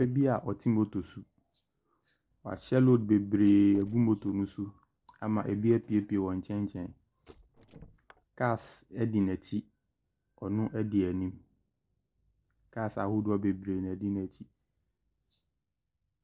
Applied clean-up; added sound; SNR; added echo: neural separator model SepFormer DNS4.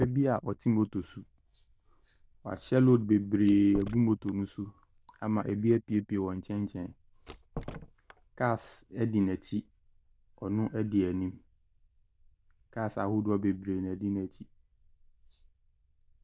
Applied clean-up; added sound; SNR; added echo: neural diffusion model UNIVERSE++.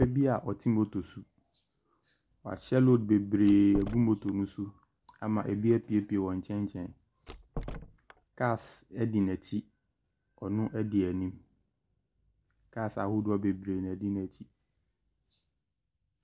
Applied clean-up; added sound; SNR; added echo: none; Door; 11 dB; none.